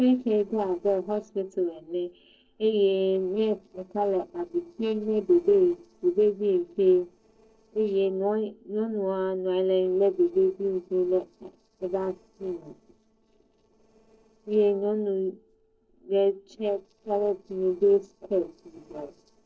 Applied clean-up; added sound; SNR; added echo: neural separator model SepFormer DNS4.